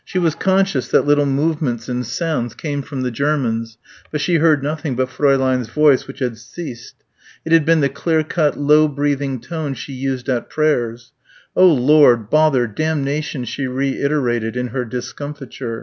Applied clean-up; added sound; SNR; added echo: none; none; none; none.